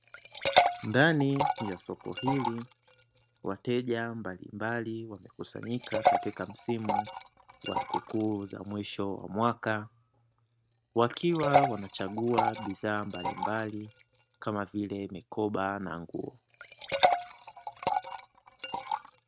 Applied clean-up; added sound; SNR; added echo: neural mask model RNNoise.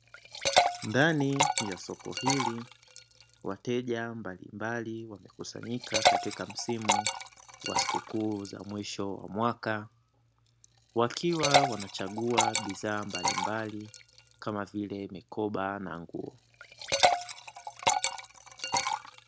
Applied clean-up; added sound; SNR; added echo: none; Liquid; -2 dB; none.